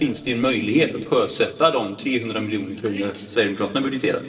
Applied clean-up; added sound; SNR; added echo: neural separator model SepFormer DNS4.